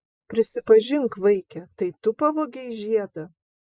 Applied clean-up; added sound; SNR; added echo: neural mask model Resemble Enhance denoiser.